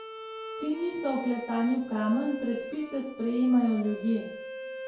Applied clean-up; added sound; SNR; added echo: none; Bowed string instrument; 12 dB; reverberation time 2.3 s.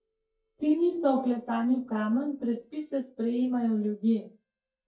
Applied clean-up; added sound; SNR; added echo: neural mask model DeepFilterNet 3.